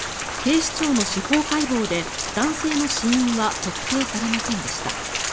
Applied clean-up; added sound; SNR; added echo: none; Rain; 4 dB; none.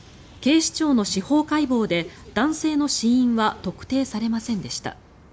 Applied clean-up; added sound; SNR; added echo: none; none; none; none.